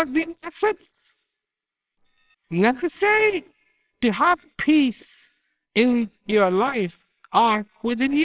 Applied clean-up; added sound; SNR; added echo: neural separator model SepFormer WHAMR!.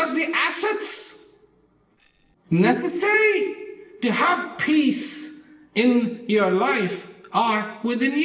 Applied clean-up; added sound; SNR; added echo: neural separator model SepFormer DNS4.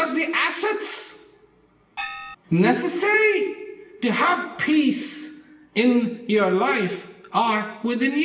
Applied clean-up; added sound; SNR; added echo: none; Gong; 9 dB; reverberation time 0.8 s.